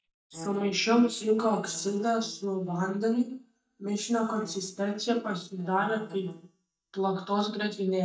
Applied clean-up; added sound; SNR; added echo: neural mask model DeepFilterNet 3.